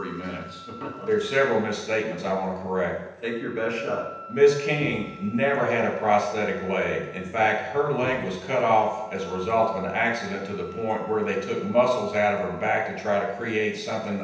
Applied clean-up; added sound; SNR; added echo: none; Wind instrument, woodwind instrument; 20 dB; reverberation time 0.9 s.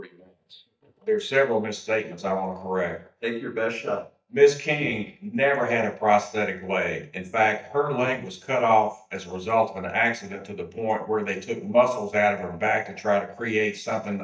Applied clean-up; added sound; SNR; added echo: neural mask model DeepFilterNet 3.